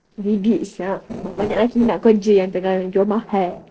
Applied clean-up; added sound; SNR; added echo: neural separator model SepFormer DNS4.